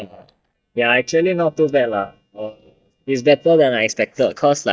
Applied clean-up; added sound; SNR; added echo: neural mask model DeepFilterNet 3.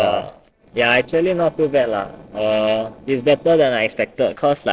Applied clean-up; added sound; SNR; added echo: neural separator model SepFormer DNS4.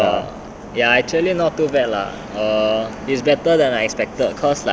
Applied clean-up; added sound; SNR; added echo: none; none; none; none.